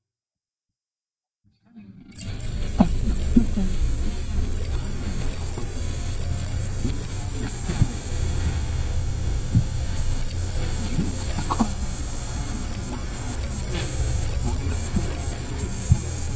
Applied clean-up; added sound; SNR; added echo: neural mask model DeepFilterNet 3.